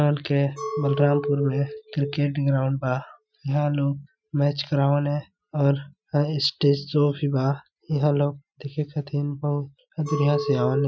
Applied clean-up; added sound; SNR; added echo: classical method Wiener filter.